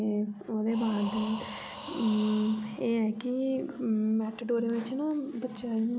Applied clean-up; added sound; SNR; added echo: none; Breathing; 14 dB; none.